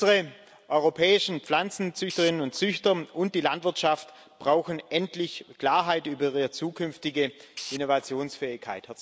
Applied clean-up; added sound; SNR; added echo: none; Tools; 14 dB; none.